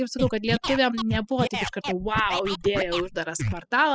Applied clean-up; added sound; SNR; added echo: classical method spectral subtraction.